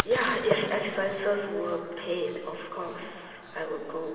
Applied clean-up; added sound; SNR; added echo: none; Fire; 13 dB; reverberation time 2.8 s.